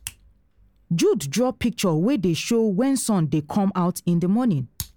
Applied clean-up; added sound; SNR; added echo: none; none; none; none.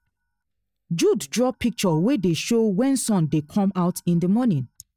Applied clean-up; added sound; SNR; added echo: neural mask model DeepFilterNet 3.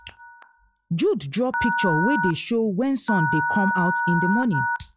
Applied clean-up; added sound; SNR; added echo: classical method log-MMSE.